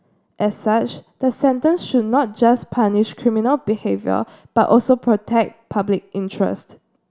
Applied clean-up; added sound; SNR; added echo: none; none; none; none.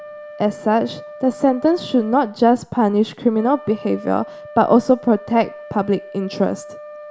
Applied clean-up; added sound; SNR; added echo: none; Wind instrument, woodwind instrument; 18 dB; none.